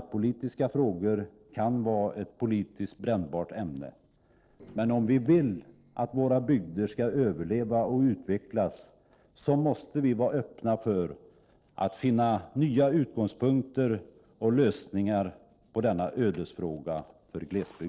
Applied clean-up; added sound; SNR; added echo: neural separator model SepFormer DNS4.